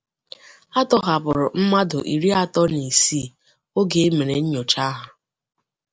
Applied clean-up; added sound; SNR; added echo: none; none; none; none.